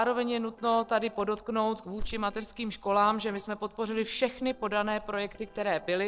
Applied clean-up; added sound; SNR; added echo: neural separator model SepFormer DNS4.